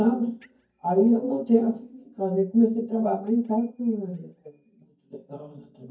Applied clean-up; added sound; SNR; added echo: neural mask model DeepFilterNet 3.